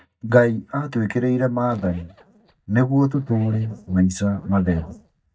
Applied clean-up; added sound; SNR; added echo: neural mask model DeepFilterNet 3.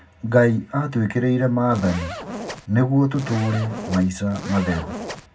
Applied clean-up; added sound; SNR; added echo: none; Zipper (clothing); 11 dB; reverberation time 0.4 s.